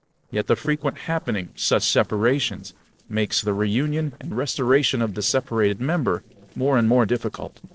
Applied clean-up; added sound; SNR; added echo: neural separator model SepFormer DNS4.